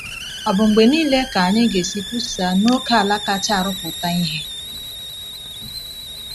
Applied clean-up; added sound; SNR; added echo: none; Hiss; 11 dB; none.